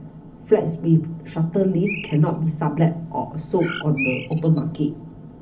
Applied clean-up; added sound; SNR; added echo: none; Bird; 8 dB; reverberation time 0.4 s.